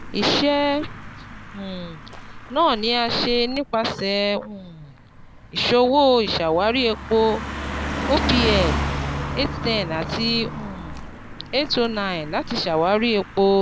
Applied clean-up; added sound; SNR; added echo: none; Car passing by; 8 dB; none.